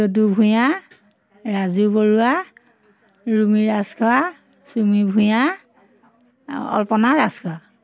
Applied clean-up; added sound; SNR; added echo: none; none; none; none.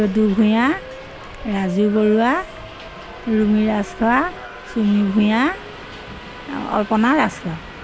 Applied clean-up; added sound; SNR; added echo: none; Subway, metro, underground; 15 dB; none.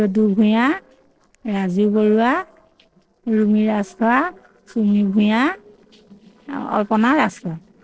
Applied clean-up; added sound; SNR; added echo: neural separator model SepFormer DNS4.